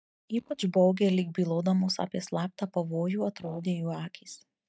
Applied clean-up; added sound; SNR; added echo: neural mask model DeepFilterNet 3.